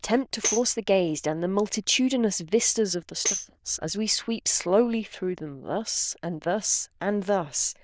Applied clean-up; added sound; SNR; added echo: neural diffusion model UNIVERSE++.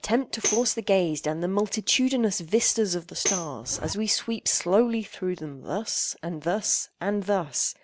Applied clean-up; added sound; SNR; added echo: none; Zipper (clothing) + Tambourine; 8 dB; none.